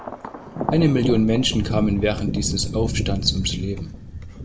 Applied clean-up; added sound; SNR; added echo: none; Thunder; 4 dB; none.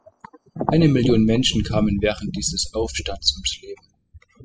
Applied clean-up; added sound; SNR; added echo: classical method spectral subtraction.